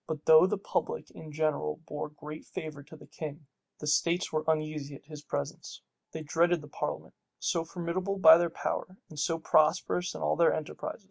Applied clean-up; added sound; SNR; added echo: none; none; none; none.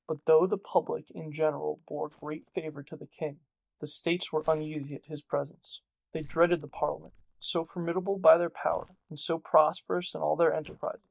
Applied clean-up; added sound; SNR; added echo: neural mask model DeepFilterNet 3.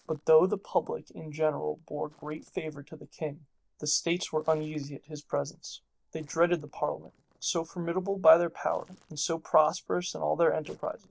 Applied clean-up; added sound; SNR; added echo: neural separator model SepFormer DNS4.